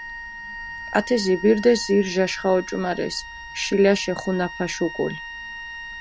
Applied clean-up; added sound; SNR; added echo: none; Wind instrument, woodwind instrument; 13 dB; none.